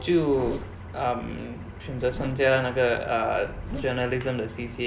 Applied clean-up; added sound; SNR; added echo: none; Zipper (clothing); 14 dB; none.